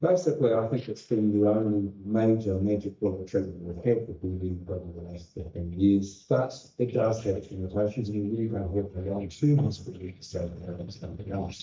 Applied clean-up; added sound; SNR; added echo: neural mask model DeepFilterNet 3.